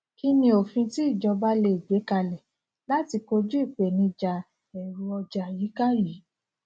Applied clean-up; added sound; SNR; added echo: none; none; none; none.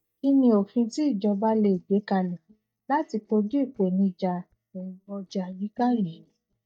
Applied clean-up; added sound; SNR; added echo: neural mask model DeepFilterNet 3.